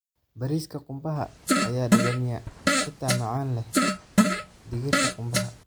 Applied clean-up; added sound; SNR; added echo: none; Fart; -5 dB; none.